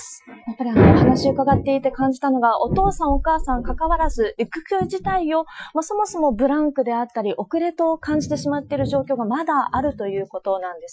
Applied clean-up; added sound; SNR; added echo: classical method Wiener filter.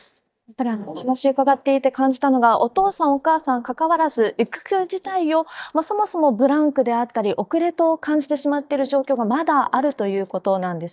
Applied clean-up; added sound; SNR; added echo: neural mask model DeepFilterNet 3.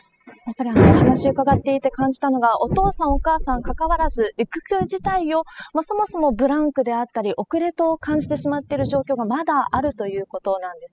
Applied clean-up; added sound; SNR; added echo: classical method spectral subtraction.